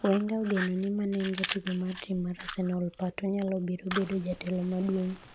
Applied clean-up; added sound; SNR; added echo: none; Fire; 10 dB; none.